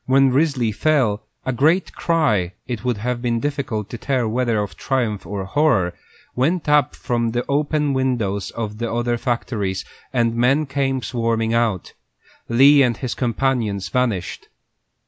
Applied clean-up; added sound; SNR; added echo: none; none; none; none.